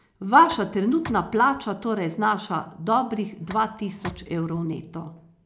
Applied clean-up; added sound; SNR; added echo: none; Tick; 18 dB; none.